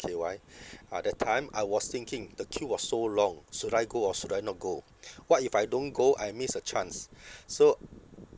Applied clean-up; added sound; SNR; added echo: none; none; none; none.